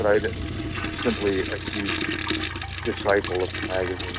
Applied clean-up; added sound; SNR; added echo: none; Toilet flush; 4 dB; none.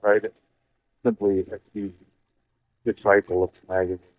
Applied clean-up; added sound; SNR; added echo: neural mask model DeepFilterNet 3.